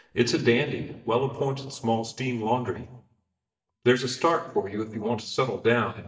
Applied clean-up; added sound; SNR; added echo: neural mask model DeepFilterNet 3.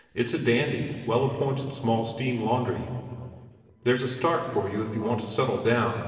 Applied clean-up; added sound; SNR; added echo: neural separator model SepFormer DNS4.